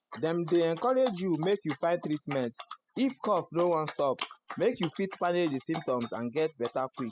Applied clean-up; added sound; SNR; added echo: classical method spectral subtraction.